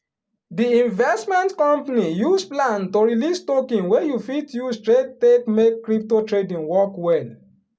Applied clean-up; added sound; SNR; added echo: none; none; none; none.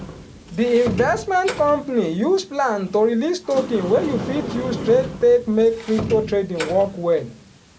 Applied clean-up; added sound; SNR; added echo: none; Sliding door; 11 dB; none.